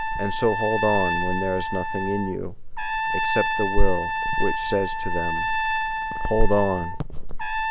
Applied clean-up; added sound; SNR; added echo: none; Trumpet; 4 dB; none.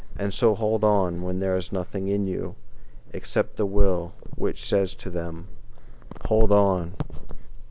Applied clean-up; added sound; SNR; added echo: none; none; none; none.